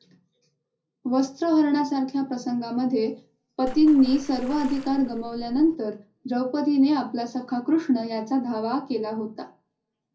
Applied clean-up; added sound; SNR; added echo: none; Water / Splash, splatter; 12 dB; reverberation time 0.4 s.